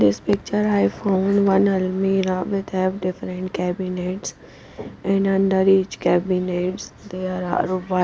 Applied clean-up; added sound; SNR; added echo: none; none; none; none.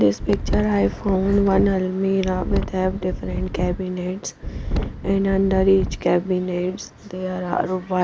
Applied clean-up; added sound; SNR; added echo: none; Wind; 5 dB; none.